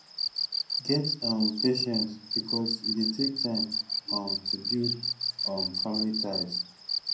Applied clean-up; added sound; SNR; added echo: none; Cricket; -1 dB; reverberation time 0.5 s.